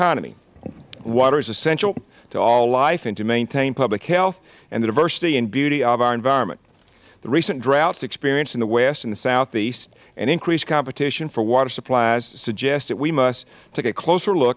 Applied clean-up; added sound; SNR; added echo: none; none; none; none.